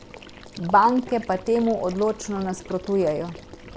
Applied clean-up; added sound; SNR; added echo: none; Water / Liquid; 18 dB; none.